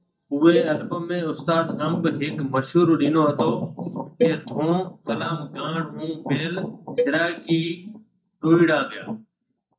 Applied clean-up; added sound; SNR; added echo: neural mask model DeepFilterNet 3.